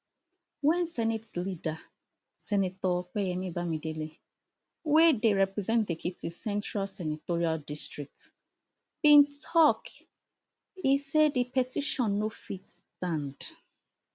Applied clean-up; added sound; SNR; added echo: none; none; none; none.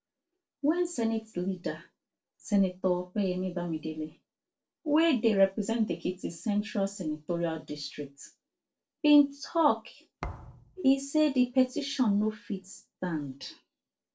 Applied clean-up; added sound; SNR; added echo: neural separator model SepFormer DNS4.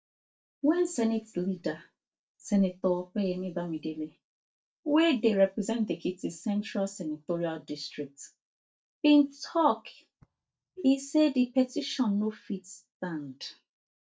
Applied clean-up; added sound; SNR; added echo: neural mask model DeepFilterNet 3.